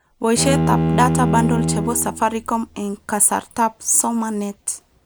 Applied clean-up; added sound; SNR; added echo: none; Bowed string instrument; 1 dB; none.